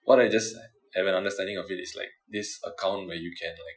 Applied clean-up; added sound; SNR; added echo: classical method Wiener filter.